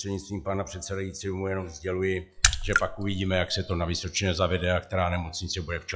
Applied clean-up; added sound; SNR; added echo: classical method log-MMSE.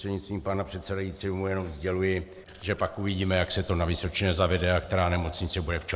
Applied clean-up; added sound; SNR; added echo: neural separator model SepFormer DNS4.